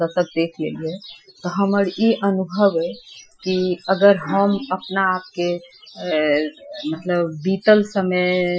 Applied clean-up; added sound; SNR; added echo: classical method Wiener filter.